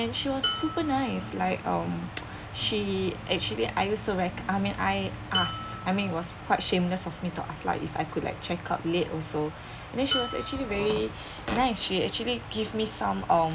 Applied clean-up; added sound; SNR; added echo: none; Dishes, pots, and pans; 10 dB; none.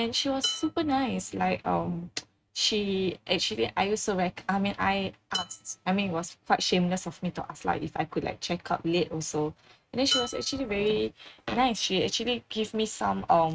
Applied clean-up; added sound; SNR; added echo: neural mask model RNNoise.